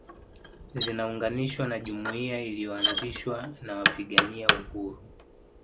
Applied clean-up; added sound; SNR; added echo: none; Knock; -2 dB; none.